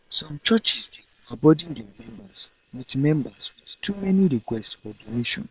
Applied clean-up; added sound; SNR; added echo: neural separator model SepFormer WHAM!.